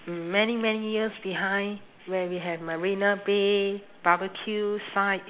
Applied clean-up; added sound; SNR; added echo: none; none; none; none.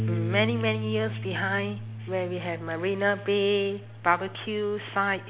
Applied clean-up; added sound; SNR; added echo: none; Bass guitar; 7 dB; none.